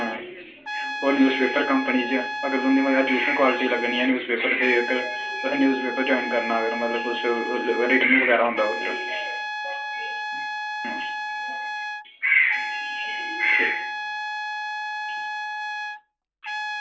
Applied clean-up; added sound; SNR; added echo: none; Trumpet; 6 dB; reverberation time 0.3 s.